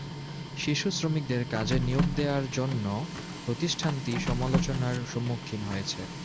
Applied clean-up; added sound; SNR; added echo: none; Printer; 3 dB; none.